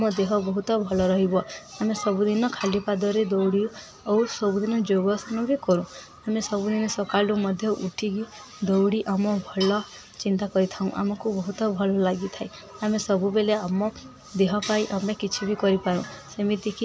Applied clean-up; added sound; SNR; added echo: none; none; none; none.